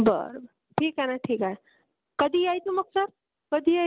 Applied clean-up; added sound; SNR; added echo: none; none; none; none.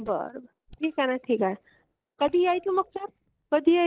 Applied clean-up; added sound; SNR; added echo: neural mask model DeepFilterNet 3.